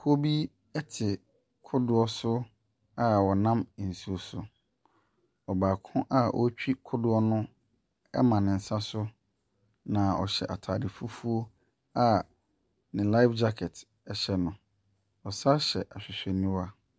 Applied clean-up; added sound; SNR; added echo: none; none; none; none.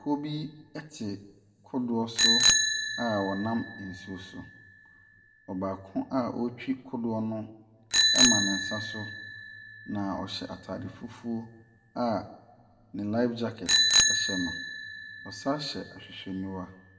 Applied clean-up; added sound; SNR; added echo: none; Bicycle bell; -3 dB; reverberation time 1.0 s.